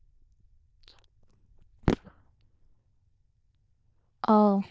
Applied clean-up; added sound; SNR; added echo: neural diffusion model UNIVERSE++.